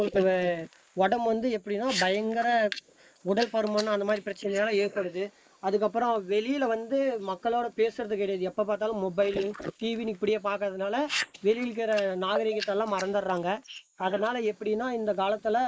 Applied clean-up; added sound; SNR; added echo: neural mask model Resemble Enhance denoiser.